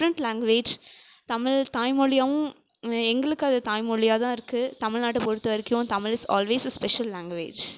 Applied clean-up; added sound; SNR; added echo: none; none; none; none.